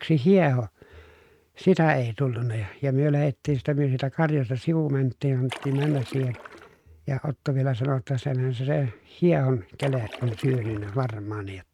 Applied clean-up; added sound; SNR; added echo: neural mask model RNNoise.